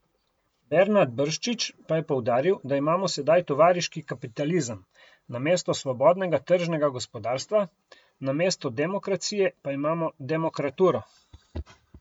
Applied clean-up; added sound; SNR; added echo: none; none; none; none.